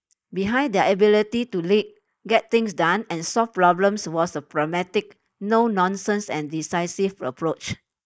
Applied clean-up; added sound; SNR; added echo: neural mask model Resemble Enhance denoiser.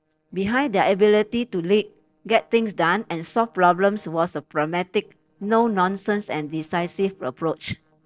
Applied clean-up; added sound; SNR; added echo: neural separator model SepFormer DNS4.